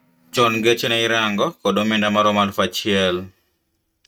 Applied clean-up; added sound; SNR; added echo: neural mask model RNNoise.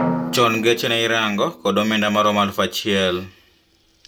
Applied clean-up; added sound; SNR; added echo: none; Drum; 11 dB; none.